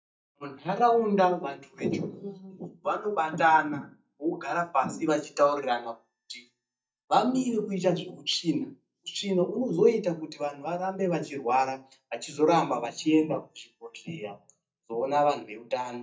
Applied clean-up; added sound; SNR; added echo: neural mask model DeepFilterNet 3.